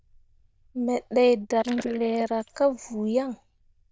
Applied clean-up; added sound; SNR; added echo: neural diffusion model UNIVERSE++.